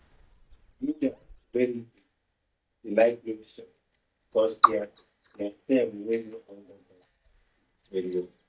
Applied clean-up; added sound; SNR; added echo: neural mask model DeepFilterNet 3.